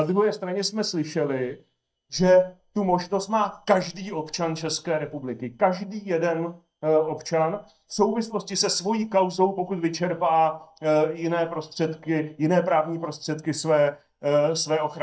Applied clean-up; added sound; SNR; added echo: neural mask model DeepFilterNet 3.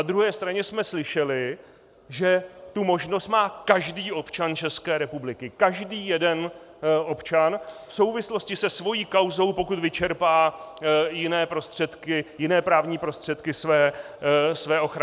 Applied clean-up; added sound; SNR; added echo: none; none; none; none.